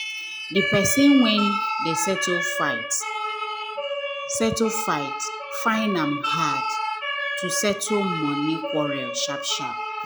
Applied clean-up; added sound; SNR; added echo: classical method log-MMSE.